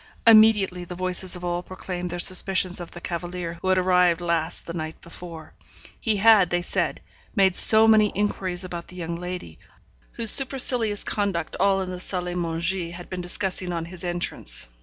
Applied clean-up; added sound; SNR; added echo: none; Train; 20 dB; none.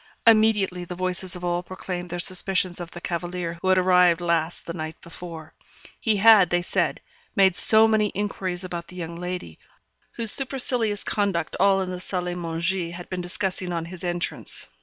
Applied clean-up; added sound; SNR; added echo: neural separator model SepFormer WHAM!.